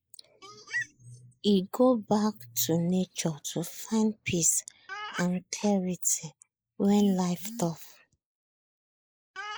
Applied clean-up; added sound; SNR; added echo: neural mask model Resemble Enhance denoiser.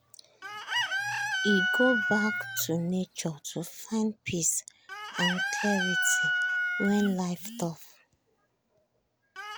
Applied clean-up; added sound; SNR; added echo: none; Chicken, rooster; 1 dB; none.